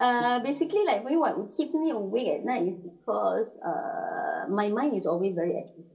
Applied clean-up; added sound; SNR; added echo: none; none; none; reverberation time 0.2 s.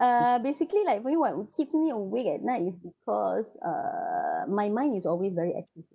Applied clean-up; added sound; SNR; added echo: none; none; none; none.